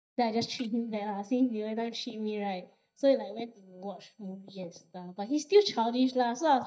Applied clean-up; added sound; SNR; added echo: neural mask model DeepFilterNet 3.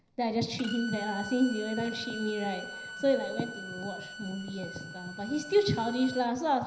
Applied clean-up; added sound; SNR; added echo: none; Bowed string instrument; 12 dB; reverberation time 0.9 s.